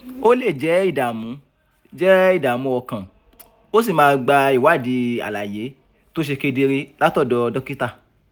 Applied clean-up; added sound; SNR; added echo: none; none; none; none.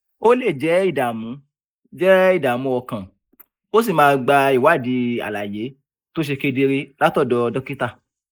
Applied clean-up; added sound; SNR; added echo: neural mask model Resemble Enhance denoiser.